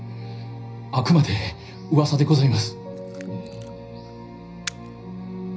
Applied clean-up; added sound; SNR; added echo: none; Camera; 19 dB; reverberation time 0.4 s.